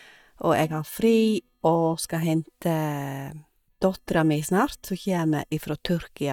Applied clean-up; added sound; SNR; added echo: neural mask model DeepFilterNet 3.